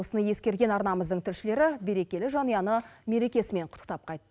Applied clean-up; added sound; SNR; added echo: none; none; none; none.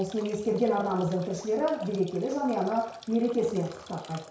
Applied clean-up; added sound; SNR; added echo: none; Drip / Trickle, dribble / Bathtub (filling or washing); 20 dB; reverberation time 0.6 s.